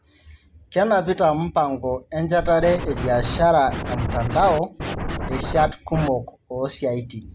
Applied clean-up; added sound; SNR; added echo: none; Scratching (performance technique); 6 dB; none.